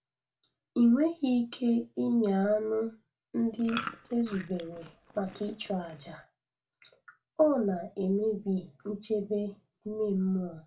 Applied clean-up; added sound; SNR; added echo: none; Chewing, mastication; 14 dB; reverberation time 0.2 s.